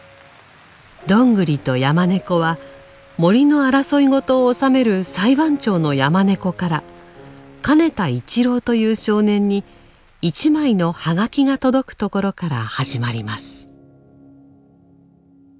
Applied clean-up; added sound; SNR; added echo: none; none; none; none.